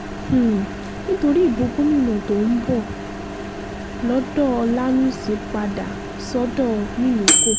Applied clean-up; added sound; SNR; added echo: none; Microwave oven; 4 dB; none.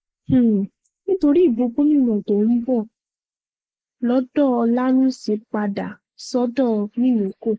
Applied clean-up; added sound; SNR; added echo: neural mask model Resemble Enhance denoiser.